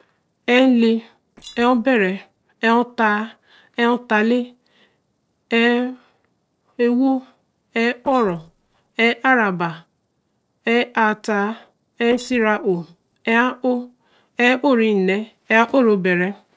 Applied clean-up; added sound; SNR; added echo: neural separator model SepFormer DNS4.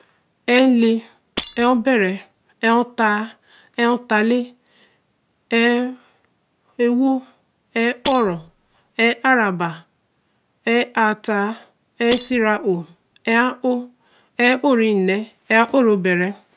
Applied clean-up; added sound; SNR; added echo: none; Shatter; 13 dB; none.